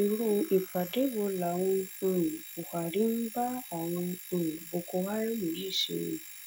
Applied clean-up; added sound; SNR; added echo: none; Alarm; 14 dB; none.